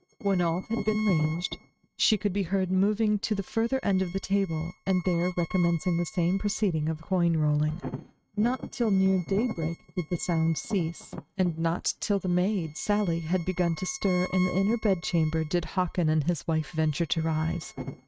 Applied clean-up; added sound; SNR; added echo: neural mask model RNNoise.